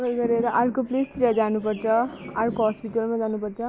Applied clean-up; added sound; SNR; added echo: none; none; none; none.